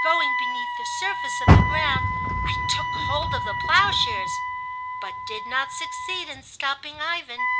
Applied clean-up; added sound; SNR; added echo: none; Car + Wind instrument, woodwind instrument; -4 dB; none.